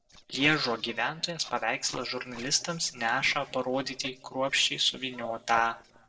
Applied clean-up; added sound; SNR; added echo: neural separator model SepFormer DNS4.